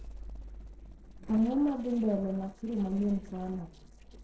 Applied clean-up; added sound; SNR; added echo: neural separator model SepFormer DNS4.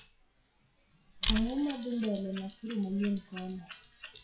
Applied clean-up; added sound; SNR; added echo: classical method WPE with log-MMSE.